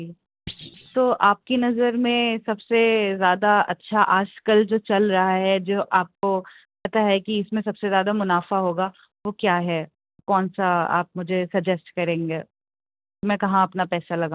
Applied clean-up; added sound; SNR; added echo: neural separator model SepFormer DNS4.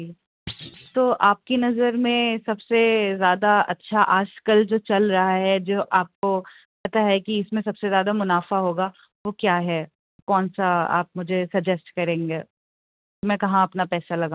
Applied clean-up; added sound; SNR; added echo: neural mask model RNNoise.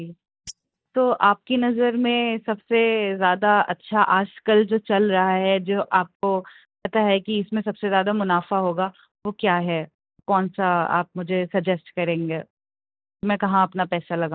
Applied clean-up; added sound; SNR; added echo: neural mask model DeepFilterNet 3.